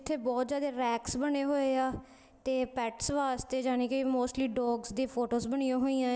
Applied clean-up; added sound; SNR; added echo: none; none; none; none.